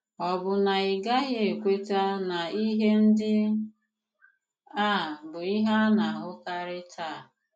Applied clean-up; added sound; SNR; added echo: none; none; none; none.